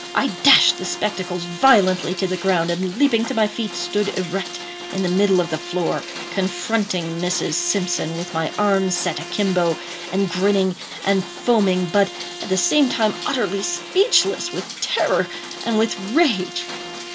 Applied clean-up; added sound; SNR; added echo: none; Bowed string instrument + Rain; 12 dB; none.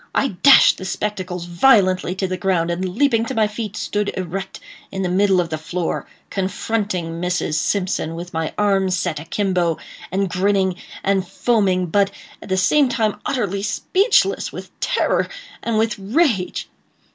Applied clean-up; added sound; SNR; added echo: none; none; none; none.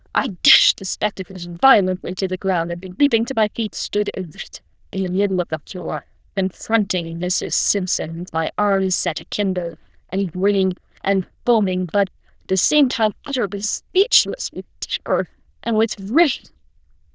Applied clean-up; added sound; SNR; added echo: neural diffusion model UNIVERSE++.